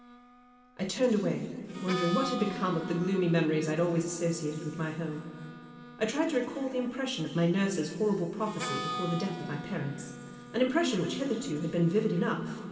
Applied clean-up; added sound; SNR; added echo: none; Harmonica; 13 dB; reverberation time 2.4 s.